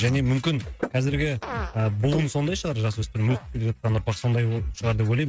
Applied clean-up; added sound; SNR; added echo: neural mask model RNNoise.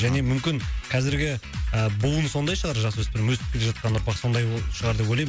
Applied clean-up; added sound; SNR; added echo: none; none; none; none.